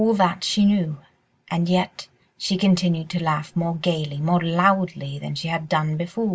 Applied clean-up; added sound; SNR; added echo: none; none; none; none.